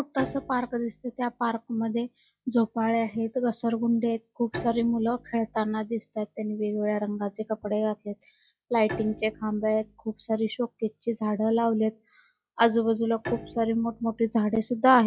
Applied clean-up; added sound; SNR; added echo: classical method log-MMSE.